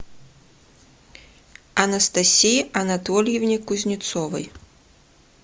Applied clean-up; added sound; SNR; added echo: none; none; none; none.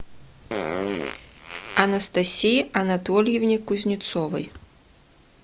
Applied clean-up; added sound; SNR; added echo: none; Fart; 9 dB; none.